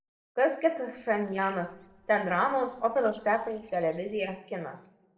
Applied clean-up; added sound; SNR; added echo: neural separator model SepFormer DNS4.